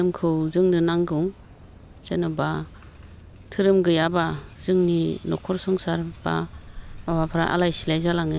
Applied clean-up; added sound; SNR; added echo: none; Motor vehicle (road); 18 dB; none.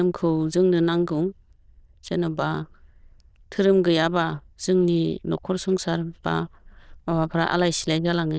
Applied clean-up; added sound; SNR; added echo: neural diffusion model UNIVERSE++.